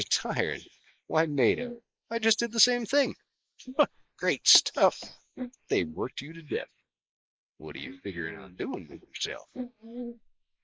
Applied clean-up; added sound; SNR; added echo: neural mask model Resemble Enhance denoiser.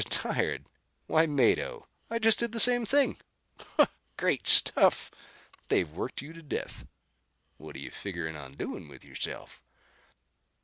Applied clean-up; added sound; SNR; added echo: none; none; none; none.